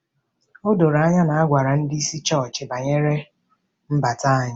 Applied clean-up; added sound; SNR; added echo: none; none; none; none.